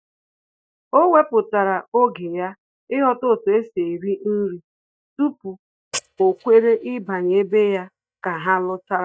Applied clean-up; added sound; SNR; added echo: neural mask model DeepFilterNet 3.